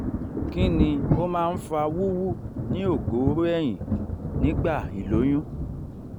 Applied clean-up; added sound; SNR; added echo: none; Thunder; 1 dB; none.